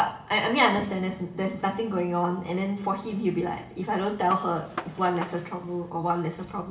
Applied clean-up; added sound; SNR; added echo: none; Gunshot, gunfire; 13 dB; reverberation time 0.8 s.